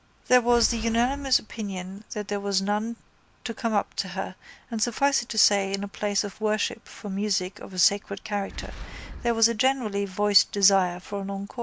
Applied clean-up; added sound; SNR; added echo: none; Boom; 15 dB; none.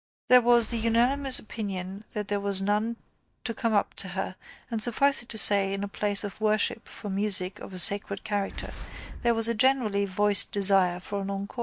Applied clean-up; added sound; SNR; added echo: neural mask model DeepFilterNet 3.